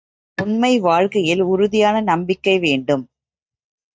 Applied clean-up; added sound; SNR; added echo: neural mask model DeepFilterNet 3.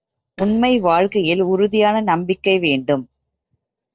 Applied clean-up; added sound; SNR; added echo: neural separator model SepFormer DNS4.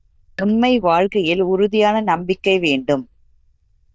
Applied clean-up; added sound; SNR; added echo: neural diffusion model UNIVERSE++.